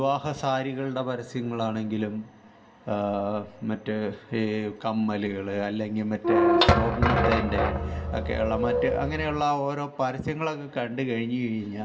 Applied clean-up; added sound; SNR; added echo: none; Squeak / Thump, thud; -5 dB; reverberation time 0.4 s.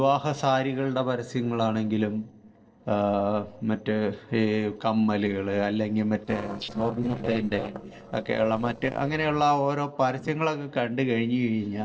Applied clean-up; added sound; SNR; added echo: neural separator model SepFormer DNS4.